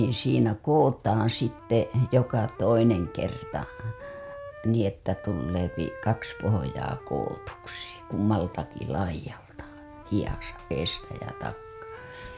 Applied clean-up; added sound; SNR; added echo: none; Wind instrument, woodwind instrument; 17 dB; none.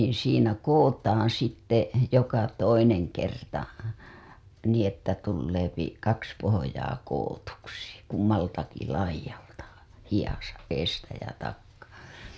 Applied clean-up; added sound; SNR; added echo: none; none; none; none.